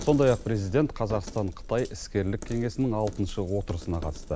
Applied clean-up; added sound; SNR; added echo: none; Coin (dropping); 12 dB; none.